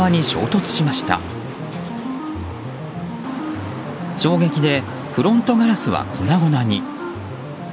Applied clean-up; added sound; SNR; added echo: none; none; none; none.